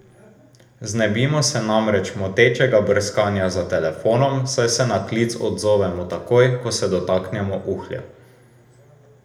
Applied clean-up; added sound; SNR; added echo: none; none; none; reverberation time 0.7 s.